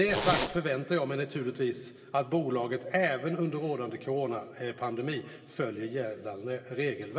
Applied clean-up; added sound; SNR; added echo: none; Zipper (clothing); -1 dB; reverberation time 2.0 s.